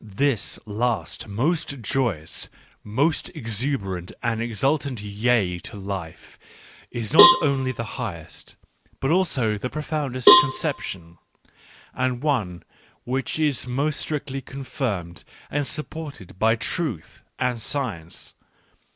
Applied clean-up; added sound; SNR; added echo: none; Cowbell; -4 dB; none.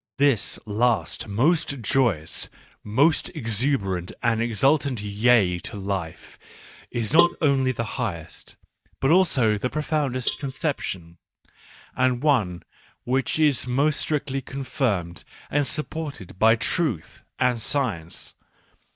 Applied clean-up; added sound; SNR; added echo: neural mask model DeepFilterNet 3.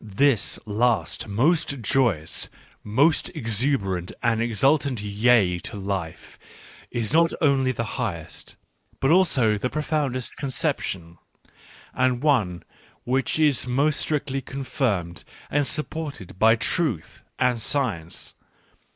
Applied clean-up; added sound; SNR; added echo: neural mask model Resemble Enhance denoiser.